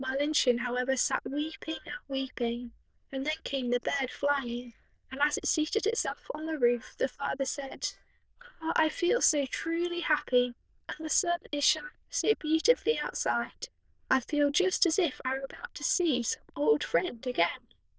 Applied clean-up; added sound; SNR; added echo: neural diffusion model UNIVERSE++.